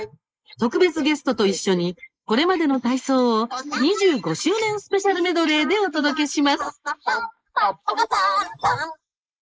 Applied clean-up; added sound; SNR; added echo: neural mask model Resemble Enhance denoiser.